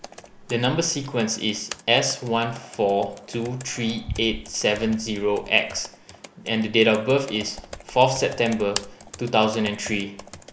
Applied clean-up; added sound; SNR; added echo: none; Computer keyboard; 16 dB; none.